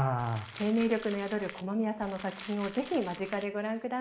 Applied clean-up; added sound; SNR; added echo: none; Crumpling, crinkling; 16 dB; reverberation time 0.7 s.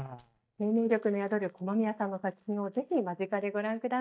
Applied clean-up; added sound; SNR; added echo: neural mask model DeepFilterNet 3.